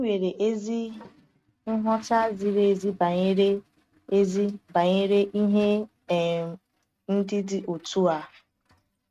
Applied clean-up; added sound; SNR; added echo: neural mask model RNNoise.